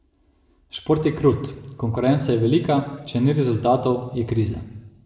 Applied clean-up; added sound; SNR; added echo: none; none; none; reverberation time 0.9 s.